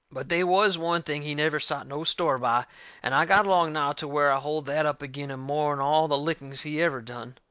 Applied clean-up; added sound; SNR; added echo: neural mask model Resemble Enhance denoiser.